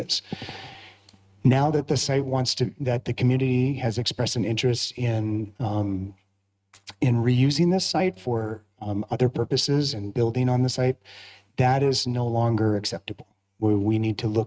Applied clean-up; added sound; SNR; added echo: neural mask model RNNoise.